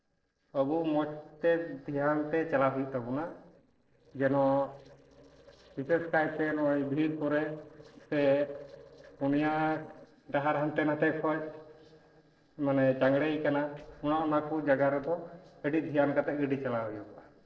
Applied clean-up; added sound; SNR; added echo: neural separator model SepFormer DNS4.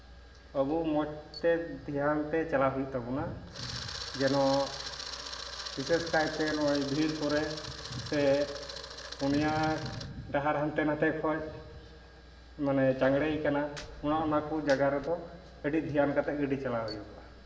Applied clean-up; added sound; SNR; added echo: none; Camera; 13 dB; reverberation time 2.9 s.